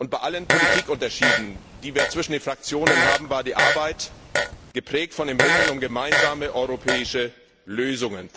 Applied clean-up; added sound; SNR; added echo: none; Fart; -3 dB; none.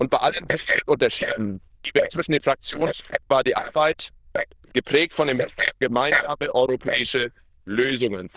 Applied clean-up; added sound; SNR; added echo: neural diffusion model UNIVERSE++.